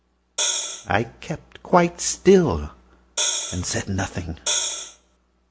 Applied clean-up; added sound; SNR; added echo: none; Hi-hat; 2 dB; none.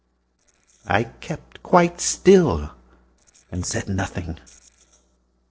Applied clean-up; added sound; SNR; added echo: neural separator model SepFormer DNS4.